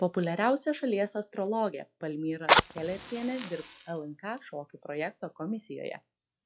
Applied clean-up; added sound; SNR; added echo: classical method log-MMSE.